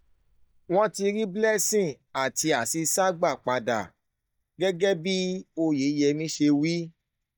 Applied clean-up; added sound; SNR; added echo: neural mask model DeepFilterNet 3.